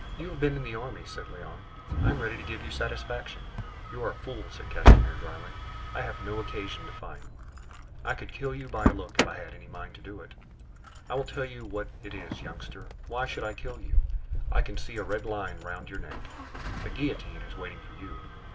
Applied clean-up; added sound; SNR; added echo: none; Engine starting; -4 dB; none.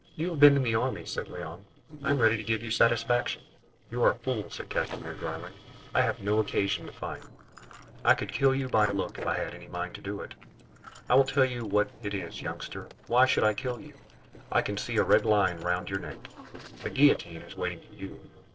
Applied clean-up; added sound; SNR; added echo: neural separator model SepFormer DNS4.